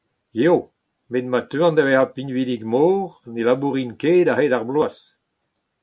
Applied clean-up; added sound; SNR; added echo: none; none; none; none.